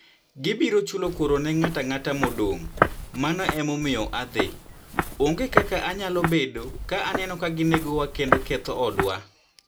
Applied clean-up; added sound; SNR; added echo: none; Walk, footsteps; 3 dB; none.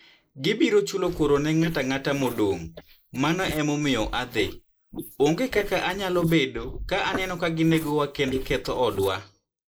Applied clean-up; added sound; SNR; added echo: neural mask model Resemble Enhance denoiser.